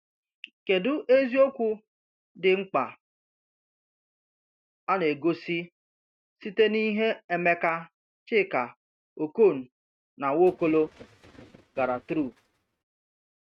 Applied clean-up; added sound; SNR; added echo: neural mask model RNNoise.